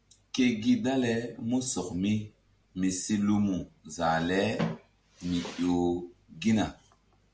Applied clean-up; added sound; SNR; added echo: none; none; none; none.